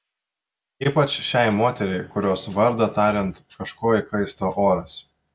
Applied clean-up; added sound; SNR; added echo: none; none; none; none.